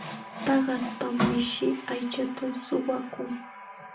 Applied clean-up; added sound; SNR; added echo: none; Water tap, faucet; 7 dB; reverberation time 0.3 s.